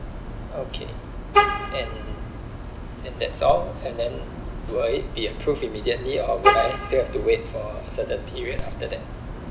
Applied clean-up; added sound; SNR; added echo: none; Vehicle horn, car horn, honking; 1 dB; none.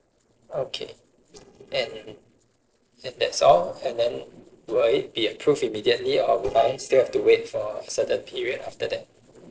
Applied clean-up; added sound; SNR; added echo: neural separator model SepFormer DNS4.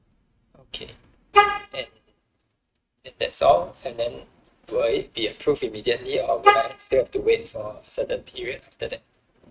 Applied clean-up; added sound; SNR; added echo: neural mask model RNNoise.